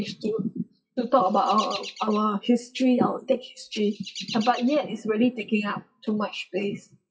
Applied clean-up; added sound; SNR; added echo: classical method WPE with log-MMSE.